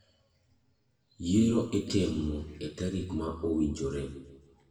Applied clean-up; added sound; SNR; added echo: none; none; none; reverberation time 0.9 s.